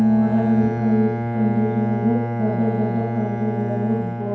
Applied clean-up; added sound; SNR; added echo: none; Bowed string instrument; 3 dB; reverberation time 0.5 s.